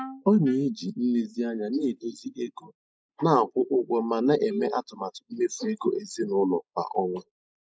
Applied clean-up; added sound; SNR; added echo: neural mask model Resemble Enhance denoiser.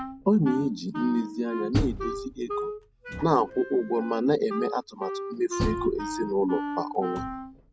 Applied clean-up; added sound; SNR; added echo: none; Door + Wind instrument, woodwind instrument; 5 dB; none.